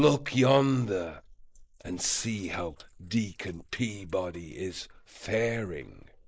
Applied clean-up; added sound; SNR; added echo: neural mask model Resemble Enhance denoiser.